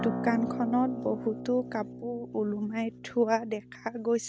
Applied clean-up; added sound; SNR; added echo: none; Acoustic guitar; 8 dB; none.